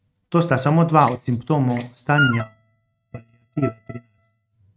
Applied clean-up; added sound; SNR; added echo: neural mask model RNNoise.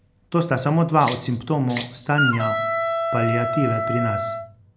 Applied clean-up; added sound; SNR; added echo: none; Wind instrument, woodwind instrument + Rattle (instrument); 2 dB; none.